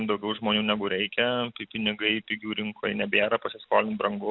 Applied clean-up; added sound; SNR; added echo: none; none; none; none.